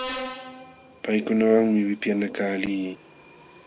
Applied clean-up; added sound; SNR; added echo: none; Subway, metro, underground; 15 dB; none.